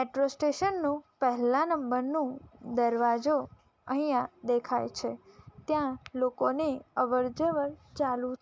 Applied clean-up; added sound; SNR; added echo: none; none; none; none.